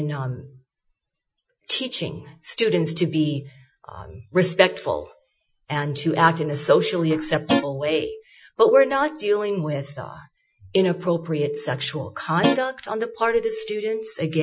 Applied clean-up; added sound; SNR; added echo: classical method Wiener filter.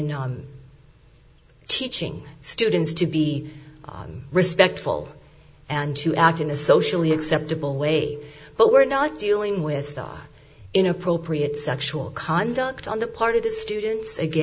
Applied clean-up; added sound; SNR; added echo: none; none; none; none.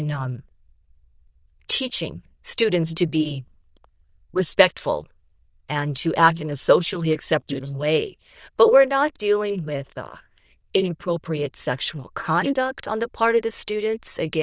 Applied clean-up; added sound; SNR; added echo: neural diffusion model UNIVERSE++.